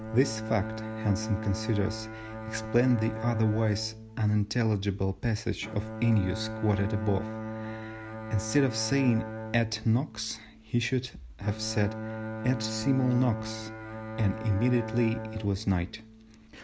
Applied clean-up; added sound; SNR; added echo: none; Bowed string instrument; 9 dB; none.